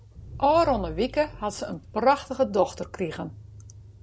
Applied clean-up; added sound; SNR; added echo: none; Engine / Car; 16 dB; none.